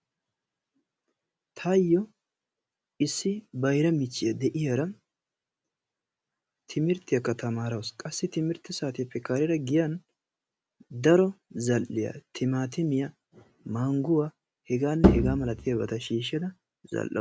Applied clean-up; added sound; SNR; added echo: none; Bowed string instrument; -4 dB; none.